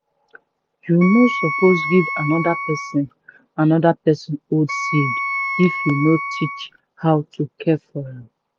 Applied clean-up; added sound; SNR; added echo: none; Wind instrument, woodwind instrument; 5 dB; none.